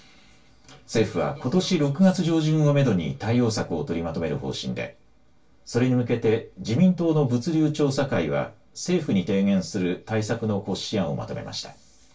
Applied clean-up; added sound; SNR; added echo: none; none; none; reverberation time 0.2 s.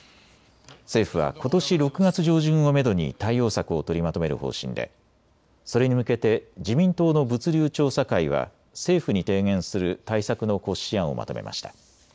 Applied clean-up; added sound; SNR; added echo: none; none; none; none.